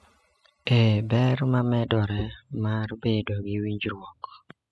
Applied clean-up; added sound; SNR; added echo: classical method spectral subtraction.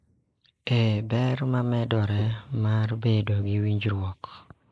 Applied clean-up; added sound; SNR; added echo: neural mask model Resemble Enhance denoiser.